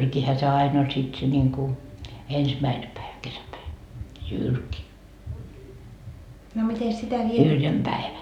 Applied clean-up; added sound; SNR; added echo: none; none; none; none.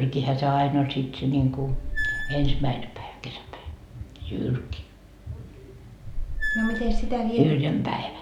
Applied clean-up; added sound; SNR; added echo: none; Squeak / Screech; -1 dB; none.